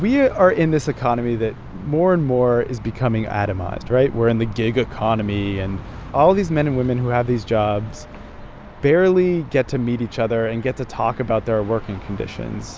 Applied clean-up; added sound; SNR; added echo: none; none; none; none.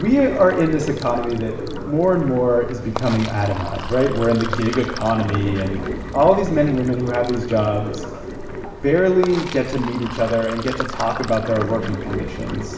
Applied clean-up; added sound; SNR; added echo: none; Sink (filling or washing); 10 dB; reverberation time 1.0 s.